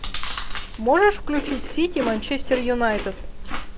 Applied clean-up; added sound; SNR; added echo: none; Chewing, mastication; 4 dB; none.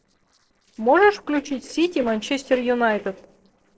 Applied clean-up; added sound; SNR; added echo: neural separator model SepFormer DNS4.